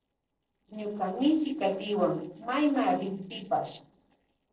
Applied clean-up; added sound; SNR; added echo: neural separator model SepFormer DNS4.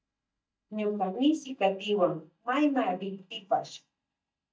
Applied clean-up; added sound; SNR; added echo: neural mask model DeepFilterNet 3.